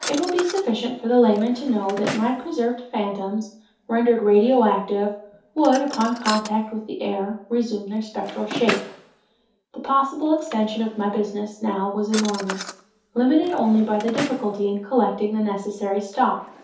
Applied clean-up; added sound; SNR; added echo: none; Drawer open or close; 14 dB; reverberation time 0.5 s.